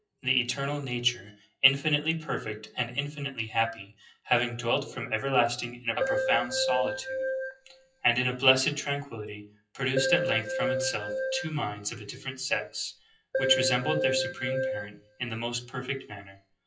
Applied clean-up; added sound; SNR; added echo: classical method WPE with log-MMSE.